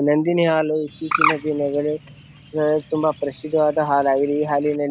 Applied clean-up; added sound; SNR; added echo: none; Bird; 9 dB; none.